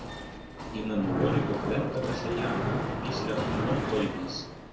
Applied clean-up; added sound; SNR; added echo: none; Mechanisms; -2 dB; reverberation time 0.3 s.